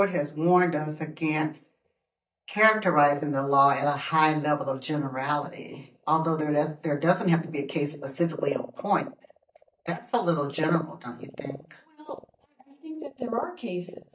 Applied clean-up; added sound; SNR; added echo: neural mask model DeepFilterNet 3.